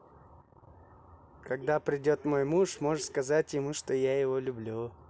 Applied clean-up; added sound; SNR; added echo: none; none; none; none.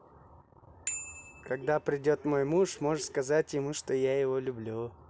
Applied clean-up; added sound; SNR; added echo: none; Bicycle bell; 14 dB; none.